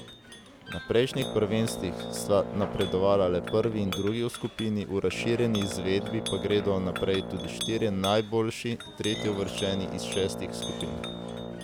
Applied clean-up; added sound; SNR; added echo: none; Brass instrument + Chink, clink; 8 dB; none.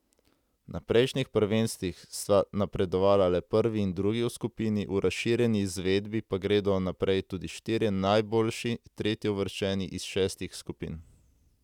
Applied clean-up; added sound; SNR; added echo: none; none; none; none.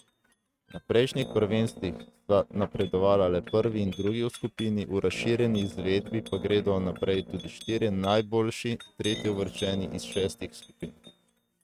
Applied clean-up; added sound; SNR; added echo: neural mask model RNNoise.